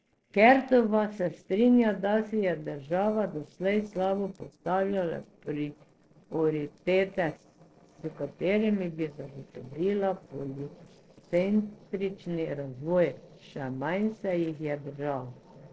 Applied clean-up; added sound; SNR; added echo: neural separator model SepFormer DNS4.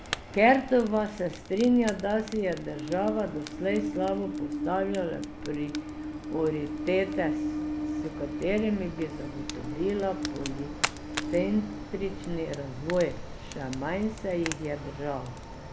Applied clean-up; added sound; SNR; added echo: none; Train + Fire; 6 dB; none.